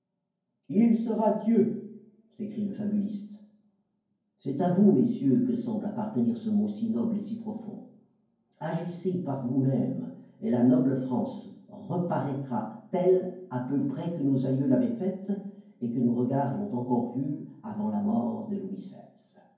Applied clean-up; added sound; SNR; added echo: none; none; none; reverberation time 0.9 s.